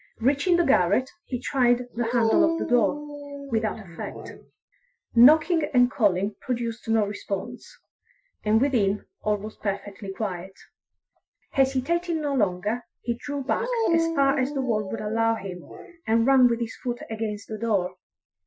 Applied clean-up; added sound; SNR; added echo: classical method Wiener filter.